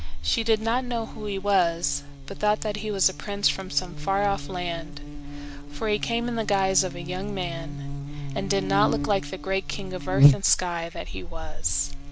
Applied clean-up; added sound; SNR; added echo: none; Buzz; 1 dB; none.